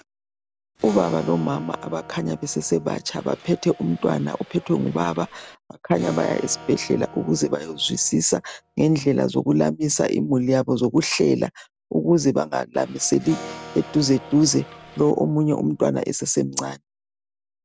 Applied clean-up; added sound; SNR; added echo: none; Subway, metro, underground / Doorbell + Acoustic guitar / Strum; 18 dB; none.